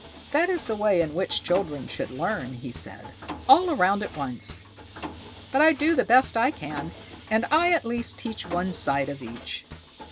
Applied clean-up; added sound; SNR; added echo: none; Mechanisms; 15 dB; none.